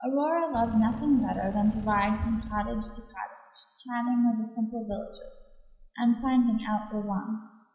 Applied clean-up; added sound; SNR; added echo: none; Engine / Car; 10 dB; reverberation time 0.9 s.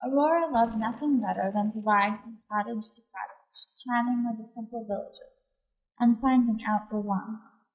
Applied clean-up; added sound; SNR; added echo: neural mask model DeepFilterNet 3.